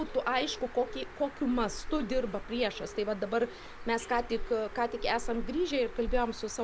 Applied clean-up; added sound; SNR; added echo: none; Bird; 8 dB; none.